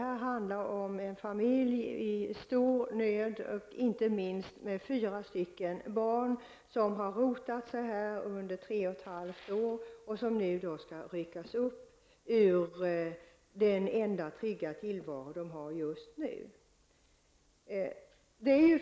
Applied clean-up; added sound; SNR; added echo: none; none; none; none.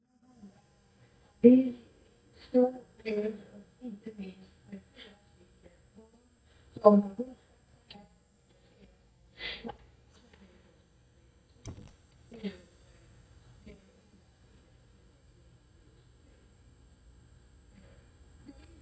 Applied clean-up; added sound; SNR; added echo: neural mask model DeepFilterNet 3.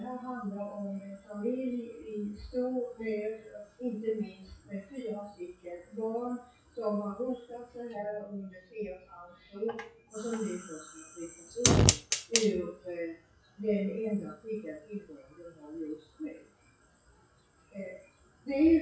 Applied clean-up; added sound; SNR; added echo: classical method WPE with log-MMSE.